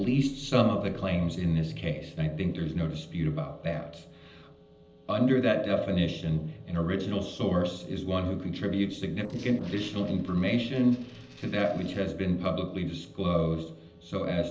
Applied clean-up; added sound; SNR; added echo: neural separator model SepFormer DNS4.